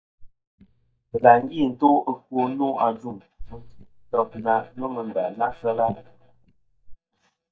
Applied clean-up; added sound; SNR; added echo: neural mask model DeepFilterNet 3.